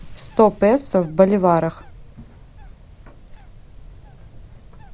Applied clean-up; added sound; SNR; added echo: none; Bird; 19 dB; none.